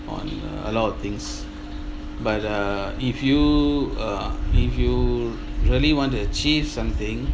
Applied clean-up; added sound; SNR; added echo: none; none; none; none.